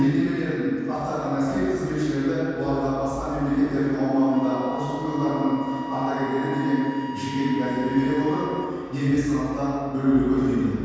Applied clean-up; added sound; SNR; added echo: none; Wind instrument, woodwind instrument; 15 dB; reverberation time 2.1 s.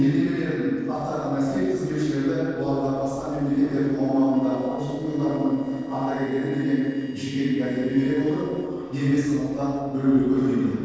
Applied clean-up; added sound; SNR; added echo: neural separator model SepFormer DNS4.